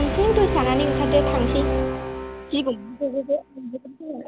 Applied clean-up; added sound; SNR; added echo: none; Brass instrument; 1 dB; none.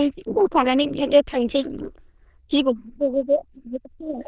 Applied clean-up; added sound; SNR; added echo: neural diffusion model UNIVERSE++.